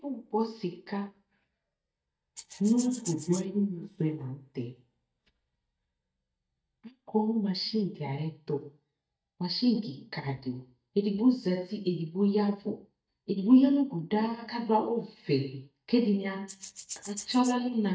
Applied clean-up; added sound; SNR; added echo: neural mask model DeepFilterNet 3.